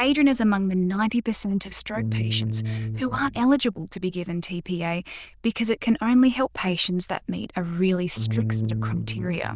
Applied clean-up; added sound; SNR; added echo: neural diffusion model UNIVERSE++.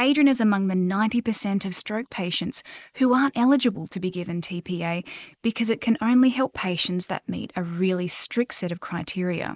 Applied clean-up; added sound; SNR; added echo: neural mask model Resemble Enhance denoiser.